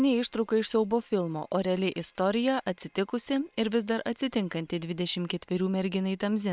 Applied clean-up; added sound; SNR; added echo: neural separator model SepFormer WHAM!.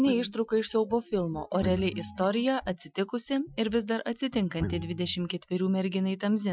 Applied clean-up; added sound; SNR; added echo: classical method Wiener filter.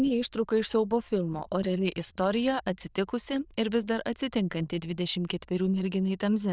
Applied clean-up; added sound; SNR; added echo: neural diffusion model UNIVERSE++.